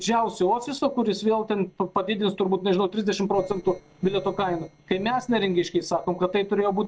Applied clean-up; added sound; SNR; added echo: neural separator model SepFormer DNS4.